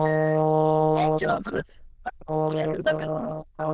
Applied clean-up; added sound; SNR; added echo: neural diffusion model UNIVERSE++.